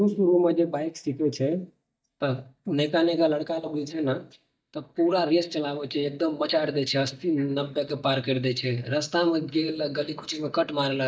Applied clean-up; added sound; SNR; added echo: neural mask model DeepFilterNet 3.